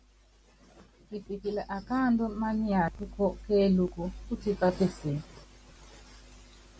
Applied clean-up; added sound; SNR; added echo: none; none; none; none.